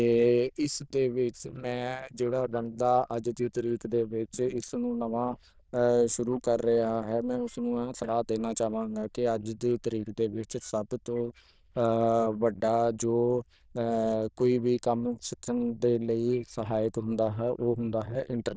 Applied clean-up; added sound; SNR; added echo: neural diffusion model UNIVERSE++.